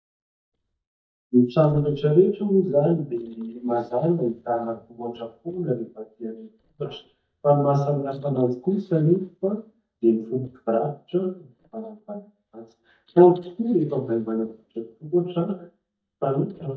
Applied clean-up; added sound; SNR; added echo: neural mask model DeepFilterNet 3.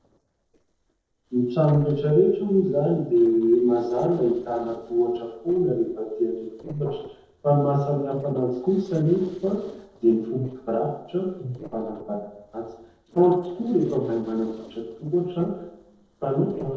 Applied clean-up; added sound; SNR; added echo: neural separator model SepFormer DNS4.